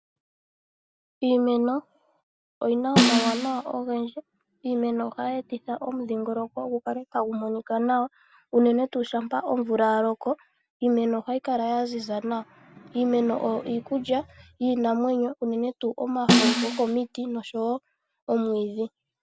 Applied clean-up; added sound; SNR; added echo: none; Snare drum; -3 dB; none.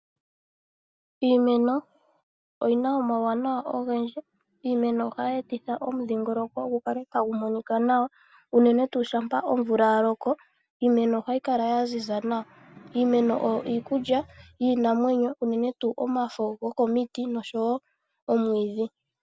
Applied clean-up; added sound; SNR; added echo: none; none; none; none.